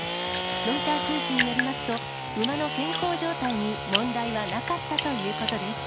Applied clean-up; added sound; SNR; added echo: none; Drip + Sawing / Engine; 0 dB; none.